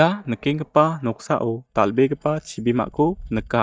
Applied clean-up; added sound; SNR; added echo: neural mask model DeepFilterNet 3.